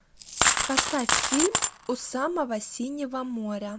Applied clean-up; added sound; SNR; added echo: none; Coin (dropping); -4 dB; none.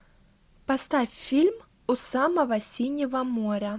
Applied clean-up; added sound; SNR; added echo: none; none; none; none.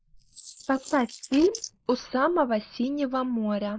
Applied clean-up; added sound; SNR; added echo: neural mask model Resemble Enhance denoiser.